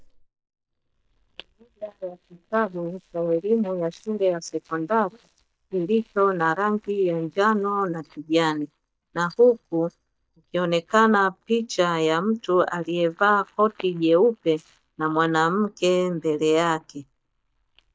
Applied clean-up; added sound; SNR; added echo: neural mask model DeepFilterNet 3.